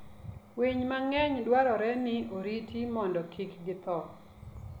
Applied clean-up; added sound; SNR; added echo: none; Dog; 18 dB; none.